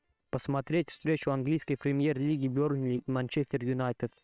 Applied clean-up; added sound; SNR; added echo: neural separator model SepFormer WHAM!.